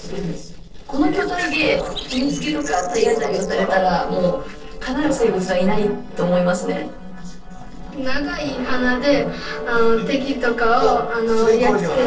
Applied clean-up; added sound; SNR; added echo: neural separator model SepFormer DNS4.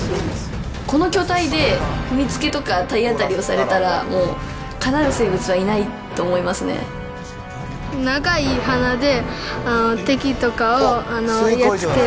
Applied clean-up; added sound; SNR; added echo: none; none; none; none.